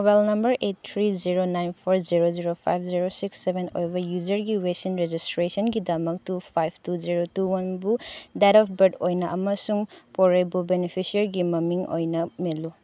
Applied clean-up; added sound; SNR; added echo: none; none; none; none.